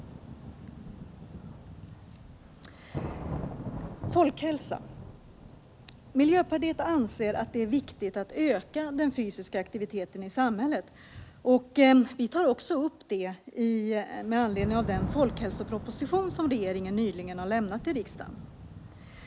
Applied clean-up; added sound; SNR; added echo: none; Thunder / Rain; 12 dB; none.